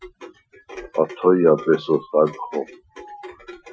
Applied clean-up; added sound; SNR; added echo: classical method Wiener filter.